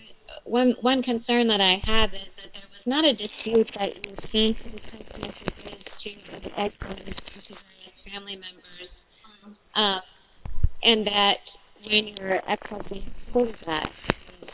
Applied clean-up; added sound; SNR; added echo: neural separator model SepFormer WHAM!.